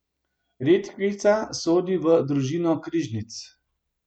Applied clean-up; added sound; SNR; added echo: none; none; none; none.